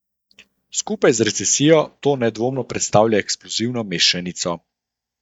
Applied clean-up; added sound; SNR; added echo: neural mask model DeepFilterNet 3.